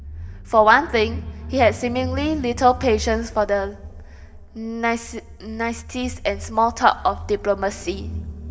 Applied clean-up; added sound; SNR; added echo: none; Engine / Car; 11 dB; reverberation time 1.9 s.